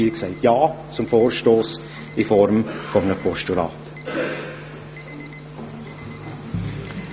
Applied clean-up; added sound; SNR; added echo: none; Alarm; 18 dB; none.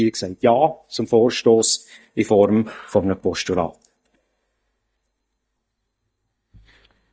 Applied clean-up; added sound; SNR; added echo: neural mask model DeepFilterNet 3.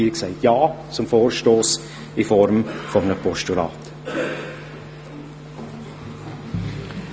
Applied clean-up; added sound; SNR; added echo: none; none; none; none.